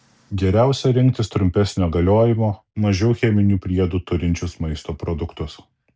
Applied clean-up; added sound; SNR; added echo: none; none; none; none.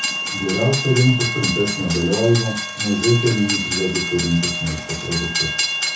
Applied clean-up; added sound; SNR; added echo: none; Train; 3 dB; reverberation time 0.5 s.